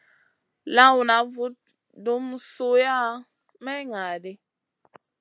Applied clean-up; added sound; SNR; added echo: none; none; none; none.